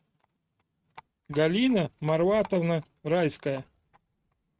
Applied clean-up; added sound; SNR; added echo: neural mask model RNNoise.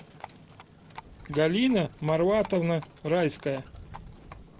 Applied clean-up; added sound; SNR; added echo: none; Livestock, farm animals, working animals; 18 dB; none.